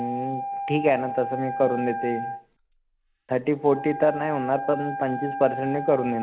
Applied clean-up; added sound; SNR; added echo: none; Wind instrument, woodwind instrument; 7 dB; none.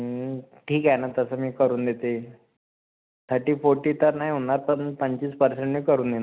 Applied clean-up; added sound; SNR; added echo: none; none; none; none.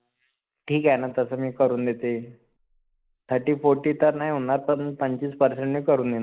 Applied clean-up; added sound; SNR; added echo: neural mask model Resemble Enhance denoiser.